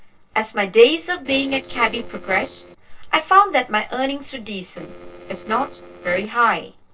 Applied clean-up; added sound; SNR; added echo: neural separator model SepFormer DNS4.